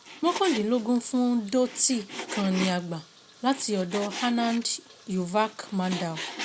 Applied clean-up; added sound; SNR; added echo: none; Frying (food); 12 dB; none.